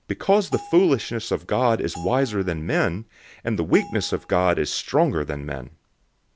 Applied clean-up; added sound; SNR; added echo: none; Bell; 20 dB; none.